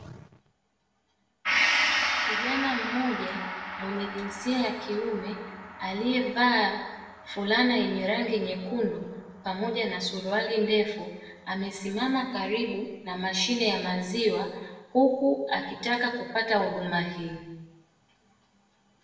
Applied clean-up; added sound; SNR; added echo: none; Gong; 7 dB; reverberation time 1.1 s.